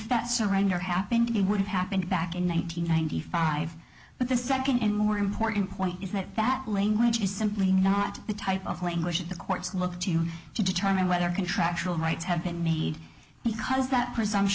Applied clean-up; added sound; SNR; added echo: none; none; none; none.